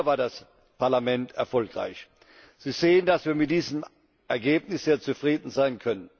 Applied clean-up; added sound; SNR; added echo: none; none; none; none.